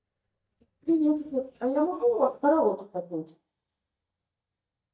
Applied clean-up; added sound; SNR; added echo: neural mask model DeepFilterNet 3.